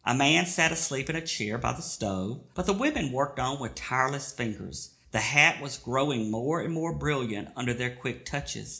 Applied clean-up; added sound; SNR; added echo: none; none; none; reverberation time 0.4 s.